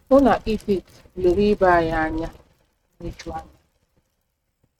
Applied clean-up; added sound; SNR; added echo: neural mask model RNNoise.